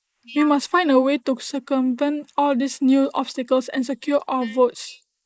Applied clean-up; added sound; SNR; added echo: neural mask model Resemble Enhance denoiser.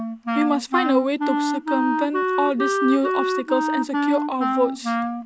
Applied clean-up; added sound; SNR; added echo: none; Wind instrument, woodwind instrument; 0 dB; none.